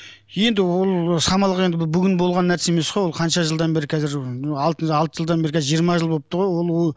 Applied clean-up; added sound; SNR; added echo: none; none; none; none.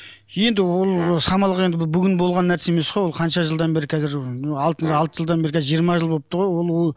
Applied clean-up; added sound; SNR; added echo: none; Brass instrument; 18 dB; none.